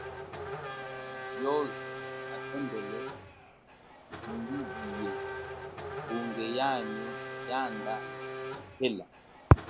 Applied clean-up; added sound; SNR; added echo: none; Race car, auto racing / Accelerating, revving, vroom; 6 dB; none.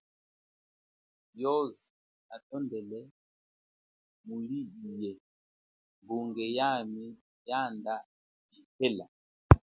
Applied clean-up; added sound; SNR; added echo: none; none; none; none.